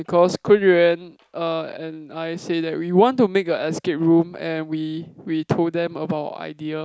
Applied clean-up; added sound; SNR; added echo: none; none; none; none.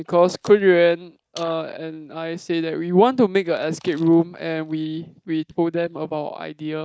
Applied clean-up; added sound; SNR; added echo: neural mask model DeepFilterNet 3.